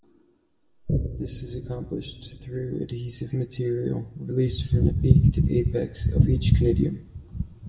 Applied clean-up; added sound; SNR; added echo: none; Boom; 13 dB; reverberation time 0.6 s.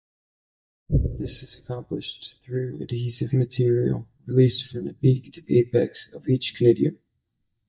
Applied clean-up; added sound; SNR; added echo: neural mask model DeepFilterNet 3.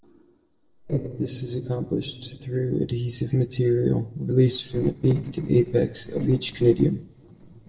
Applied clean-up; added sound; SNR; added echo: neural separator model SepFormer DNS4.